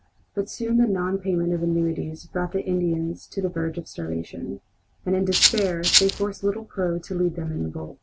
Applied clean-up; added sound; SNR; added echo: none; Rattle (instrument); -3 dB; none.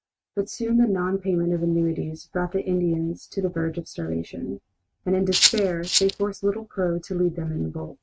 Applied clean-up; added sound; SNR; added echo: neural mask model RNNoise.